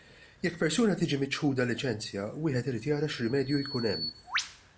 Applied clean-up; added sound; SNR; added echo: none; Bird vocalization, bird call, bird song; 12 dB; none.